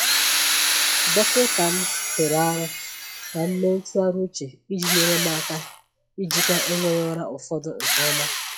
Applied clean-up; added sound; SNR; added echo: classical method log-MMSE.